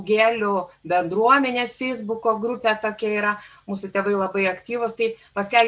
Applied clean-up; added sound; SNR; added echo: none; none; none; none.